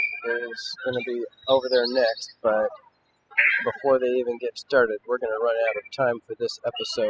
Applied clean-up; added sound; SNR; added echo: classical method spectral subtraction.